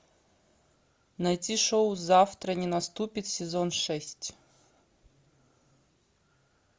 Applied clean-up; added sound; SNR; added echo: none; none; none; none.